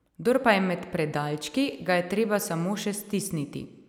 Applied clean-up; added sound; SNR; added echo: none; none; none; none.